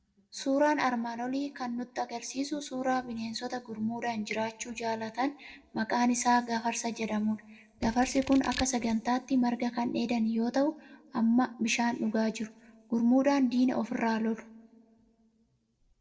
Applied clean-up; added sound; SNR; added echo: neural separator model SepFormer DNS4.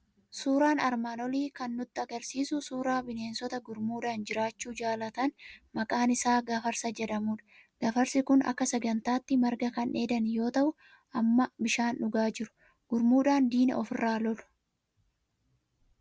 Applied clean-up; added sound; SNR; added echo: none; none; none; none.